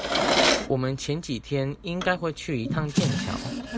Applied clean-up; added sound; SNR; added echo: none; Drawer open or close; -2 dB; none.